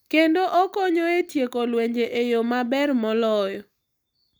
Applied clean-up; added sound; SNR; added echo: none; none; none; none.